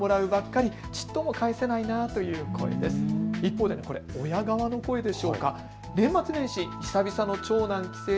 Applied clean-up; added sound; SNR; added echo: none; none; none; none.